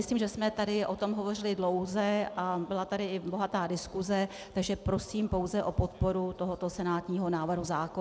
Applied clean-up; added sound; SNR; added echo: none; none; none; none.